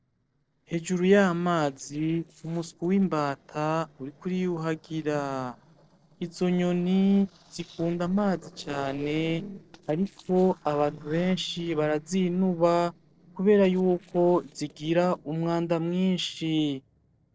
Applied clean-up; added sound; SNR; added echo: neural separator model SepFormer DNS4.